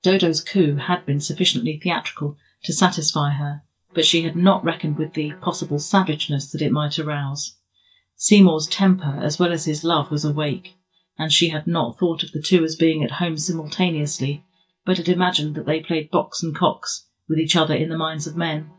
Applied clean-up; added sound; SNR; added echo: neural mask model DeepFilterNet 3.